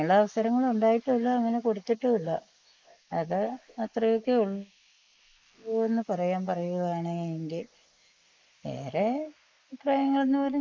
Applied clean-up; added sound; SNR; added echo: neural mask model Resemble Enhance denoiser.